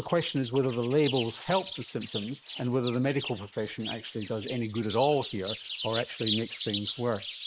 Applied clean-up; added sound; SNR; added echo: neural mask model Resemble Enhance denoiser.